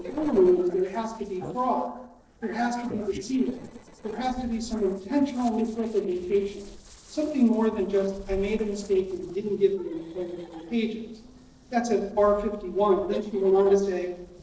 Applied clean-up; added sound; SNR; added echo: neural separator model SepFormer DNS4.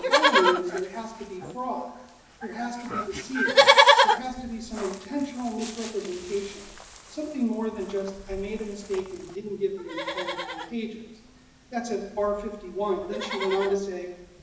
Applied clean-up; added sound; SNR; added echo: none; Livestock, farm animals, working animals; -4 dB; reverberation time 1.0 s.